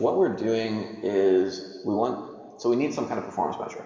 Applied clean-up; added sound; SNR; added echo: none; Organ; 17 dB; reverberation time 1.9 s.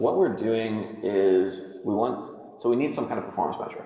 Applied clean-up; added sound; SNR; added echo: neural separator model SepFormer DNS4.